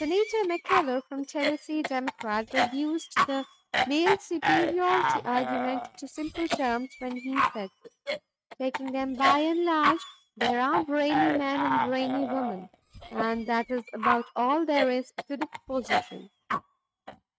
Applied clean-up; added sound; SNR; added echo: neural mask model RNNoise.